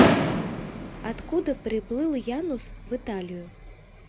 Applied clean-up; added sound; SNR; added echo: none; Fireworks; -3 dB; none.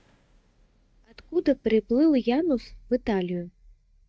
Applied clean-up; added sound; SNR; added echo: neural mask model DeepFilterNet 3.